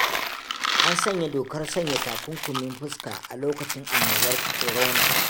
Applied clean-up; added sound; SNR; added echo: none; Coin (dropping); -5 dB; none.